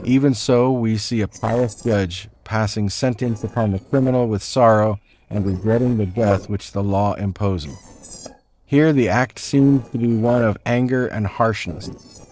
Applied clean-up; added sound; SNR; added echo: neural separator model SepFormer DNS4.